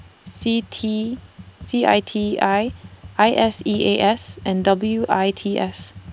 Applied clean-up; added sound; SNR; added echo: none; Computer keyboard; 20 dB; none.